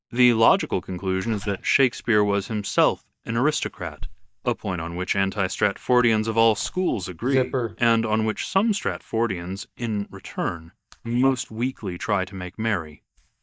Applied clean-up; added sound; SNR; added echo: neural mask model DeepFilterNet 3.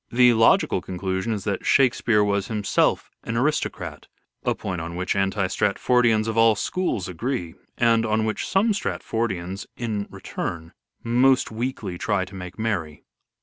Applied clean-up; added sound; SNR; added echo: none; none; none; none.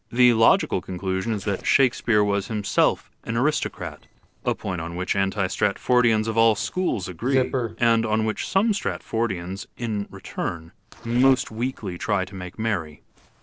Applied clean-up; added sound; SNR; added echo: neural separator model SepFormer DNS4.